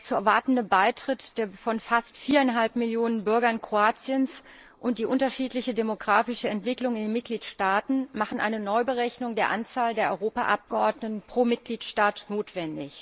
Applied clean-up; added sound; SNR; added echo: neural mask model Resemble Enhance denoiser.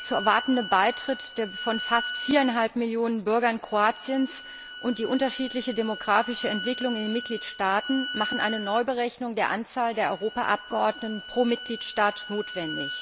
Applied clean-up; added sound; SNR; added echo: none; Bowed string instrument; 11 dB; none.